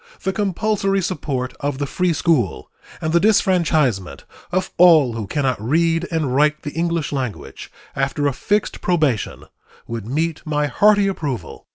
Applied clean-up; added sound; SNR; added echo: none; none; none; none.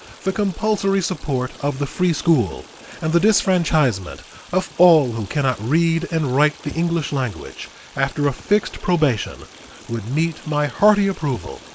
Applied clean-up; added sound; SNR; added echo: neural mask model Resemble Enhance denoiser.